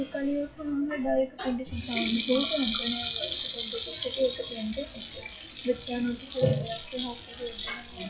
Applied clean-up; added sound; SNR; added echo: classical method WPE with log-MMSE.